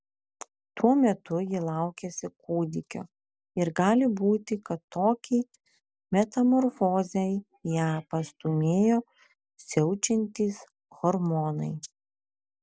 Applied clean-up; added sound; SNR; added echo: none; none; none; none.